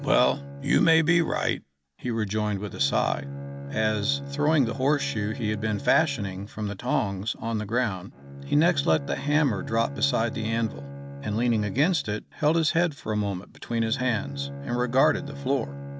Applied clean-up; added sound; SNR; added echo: none; Bowed string instrument; 11 dB; none.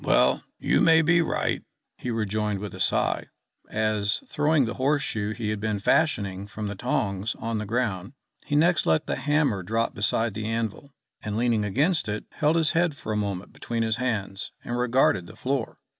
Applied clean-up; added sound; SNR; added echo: none; none; none; none.